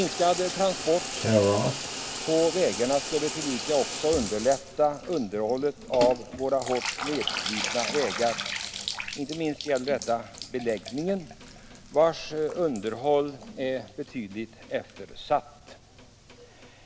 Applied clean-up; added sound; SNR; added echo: none; Bathtub (filling or washing) / Water tap, faucet; 5 dB; none.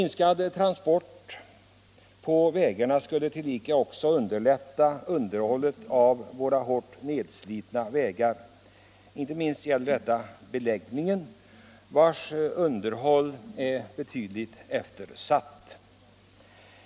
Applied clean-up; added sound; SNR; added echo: none; none; none; none.